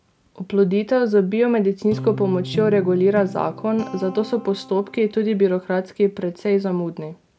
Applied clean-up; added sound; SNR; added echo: none; Guitar; 15 dB; none.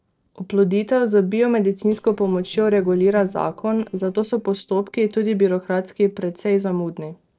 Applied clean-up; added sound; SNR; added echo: neural separator model SepFormer DNS4.